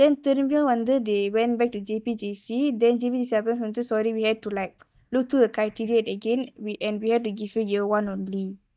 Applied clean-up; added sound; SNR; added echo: neural mask model DeepFilterNet 3.